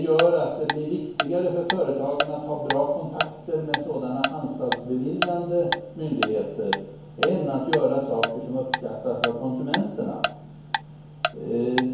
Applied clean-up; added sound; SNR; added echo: none; Tick-tock; 5 dB; reverberation time 1.0 s.